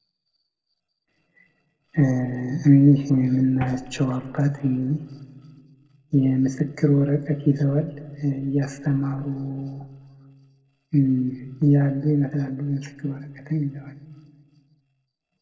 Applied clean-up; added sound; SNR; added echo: neural separator model SepFormer DNS4.